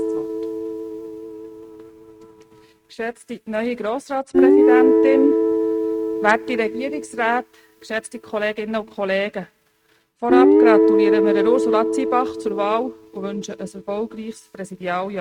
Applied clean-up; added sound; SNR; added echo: neural mask model RNNoise.